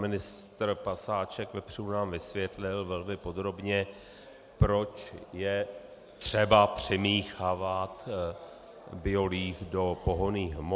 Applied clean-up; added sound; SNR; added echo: none; none; none; none.